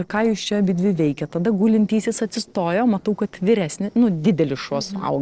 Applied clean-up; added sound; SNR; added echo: neural separator model SepFormer DNS4.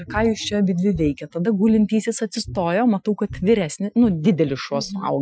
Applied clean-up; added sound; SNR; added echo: classical method Wiener filter.